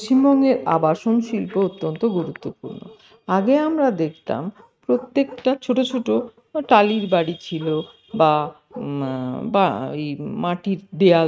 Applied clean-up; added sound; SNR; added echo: neural mask model RNNoise.